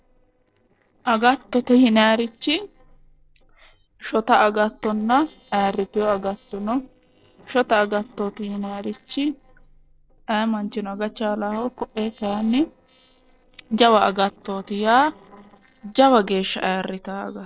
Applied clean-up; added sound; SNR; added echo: neural separator model SepFormer DNS4.